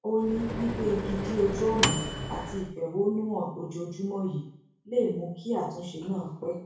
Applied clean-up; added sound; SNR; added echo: none; Microwave oven; 2 dB; reverberation time 0.6 s.